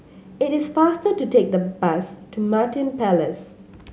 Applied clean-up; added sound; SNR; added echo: none; none; none; none.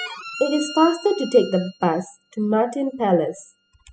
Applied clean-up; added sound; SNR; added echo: classical method spectral subtraction.